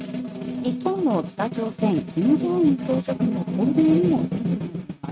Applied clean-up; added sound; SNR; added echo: neural mask model RNNoise.